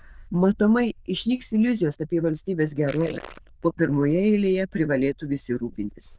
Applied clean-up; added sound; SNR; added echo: neural diffusion model UNIVERSE++.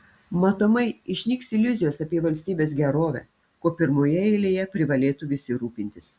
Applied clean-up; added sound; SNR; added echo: none; none; none; none.